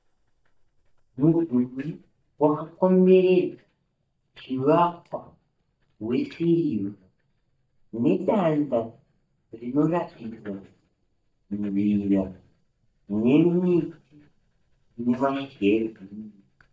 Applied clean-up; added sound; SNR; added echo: neural mask model DeepFilterNet 3.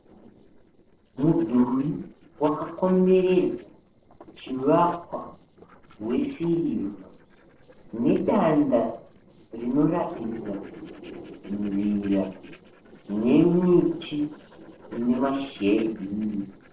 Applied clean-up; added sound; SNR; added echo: neural separator model SepFormer DNS4.